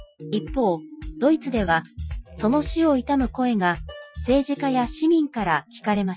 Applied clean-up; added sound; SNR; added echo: classical method Wiener filter.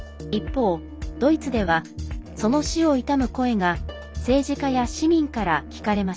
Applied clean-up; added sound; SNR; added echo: none; Musical instrument; 18 dB; none.